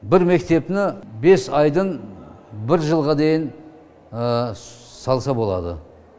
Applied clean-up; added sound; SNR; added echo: none; none; none; none.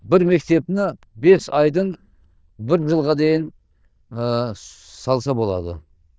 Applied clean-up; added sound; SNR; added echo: neural diffusion model UNIVERSE++.